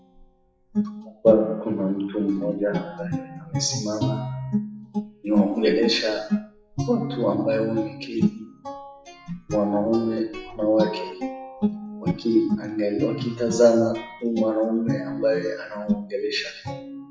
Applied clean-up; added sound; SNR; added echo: classical method WPE with log-MMSE.